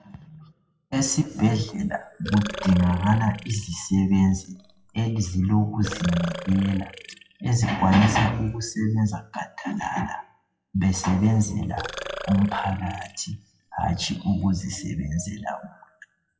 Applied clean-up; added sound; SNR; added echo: classical method WPE with log-MMSE.